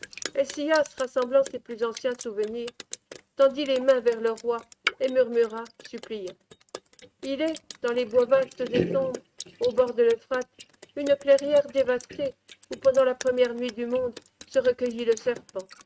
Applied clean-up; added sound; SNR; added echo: neural mask model RNNoise.